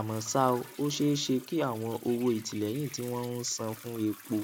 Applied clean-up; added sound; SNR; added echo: none; Toilet flush; 18 dB; none.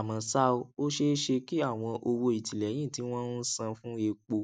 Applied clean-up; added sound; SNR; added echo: none; none; none; none.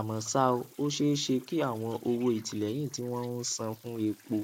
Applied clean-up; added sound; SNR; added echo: neural mask model Resemble Enhance denoiser.